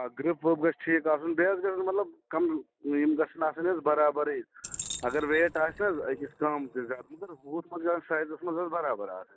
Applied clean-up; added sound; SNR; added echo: neural mask model DeepFilterNet 3.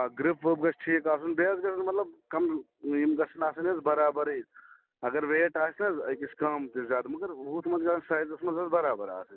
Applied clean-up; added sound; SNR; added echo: none; none; none; none.